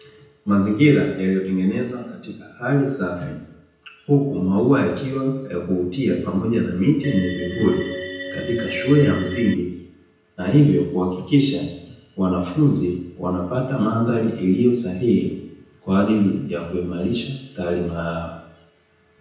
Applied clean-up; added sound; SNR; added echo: none; Organ; 8 dB; reverberation time 0.9 s.